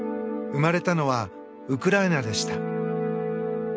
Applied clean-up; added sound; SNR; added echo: none; none; none; none.